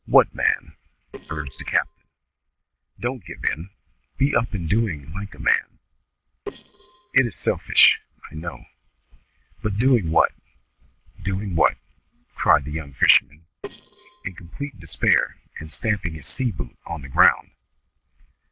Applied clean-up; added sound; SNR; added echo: neural separator model SepFormer DNS4.